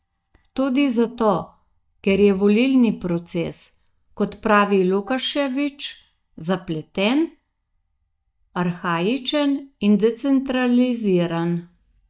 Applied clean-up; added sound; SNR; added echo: neural mask model DeepFilterNet 3.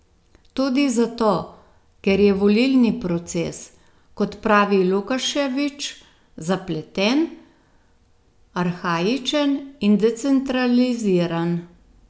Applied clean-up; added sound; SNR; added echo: none; none; none; none.